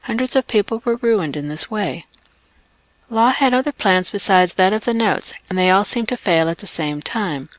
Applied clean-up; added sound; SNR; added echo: none; none; none; none.